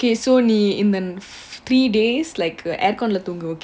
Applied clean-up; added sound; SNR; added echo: none; none; none; none.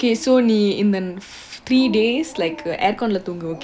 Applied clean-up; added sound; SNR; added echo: none; Dog; 19 dB; none.